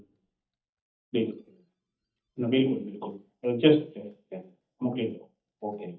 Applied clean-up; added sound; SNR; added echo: neural mask model DeepFilterNet 3.